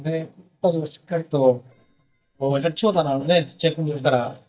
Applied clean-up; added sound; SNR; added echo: neural mask model DeepFilterNet 3.